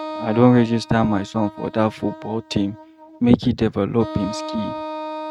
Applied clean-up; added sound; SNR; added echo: neural mask model RNNoise.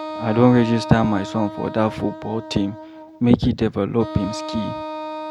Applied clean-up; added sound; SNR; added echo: none; Wind instrument, woodwind instrument; 11 dB; none.